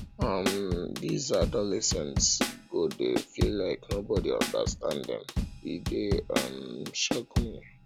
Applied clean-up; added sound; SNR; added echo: none; Drum kit; 3 dB; none.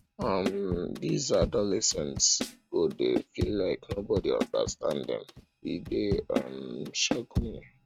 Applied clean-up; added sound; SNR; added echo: neural mask model RNNoise.